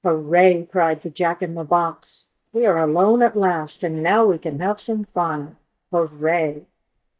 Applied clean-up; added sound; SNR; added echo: neural mask model DeepFilterNet 3.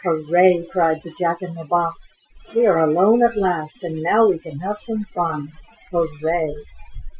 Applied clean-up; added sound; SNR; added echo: classical method Wiener filter.